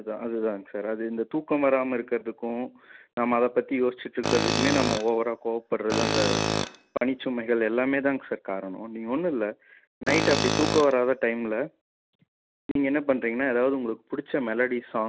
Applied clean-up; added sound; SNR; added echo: none; Tools; 1 dB; none.